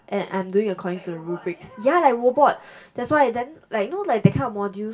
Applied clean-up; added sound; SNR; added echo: none; none; none; reverberation time 0.2 s.